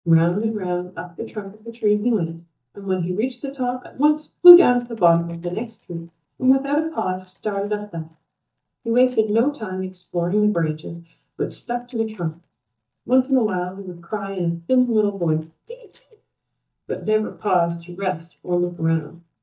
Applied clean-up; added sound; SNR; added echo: neural mask model DeepFilterNet 3.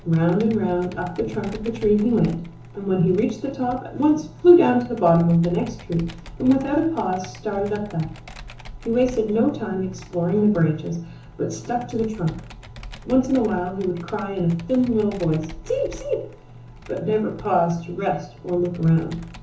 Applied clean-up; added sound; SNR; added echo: none; Computer keyboard; 19 dB; reverberation time 0.7 s.